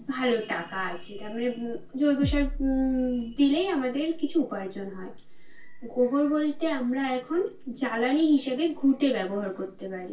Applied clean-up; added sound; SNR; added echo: none; Bass drum; 8 dB; reverberation time 0.2 s.